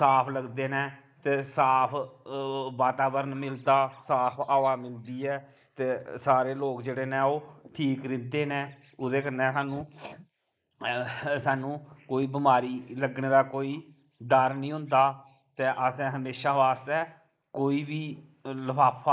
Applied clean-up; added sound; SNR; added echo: neural mask model Resemble Enhance denoiser.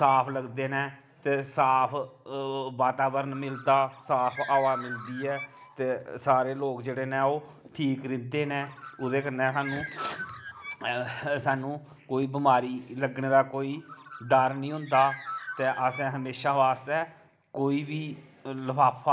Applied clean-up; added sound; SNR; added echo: none; Bird; 17 dB; none.